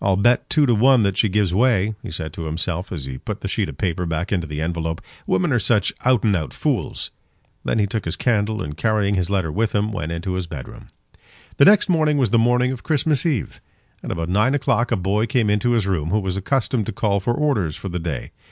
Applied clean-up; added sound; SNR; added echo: none; none; none; none.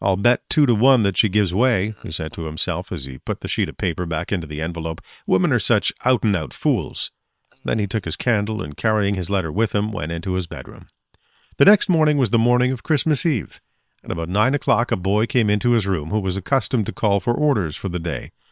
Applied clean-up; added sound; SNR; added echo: neural separator model SepFormer WHAM!.